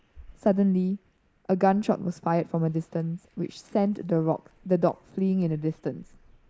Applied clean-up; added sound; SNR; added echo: neural mask model Resemble Enhance denoiser.